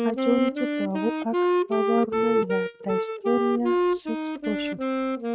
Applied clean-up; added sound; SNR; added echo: neural mask model RNNoise.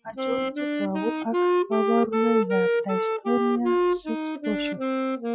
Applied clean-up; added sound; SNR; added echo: classical method Wiener filter.